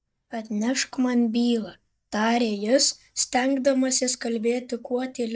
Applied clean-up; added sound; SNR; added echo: neural mask model DeepFilterNet 3.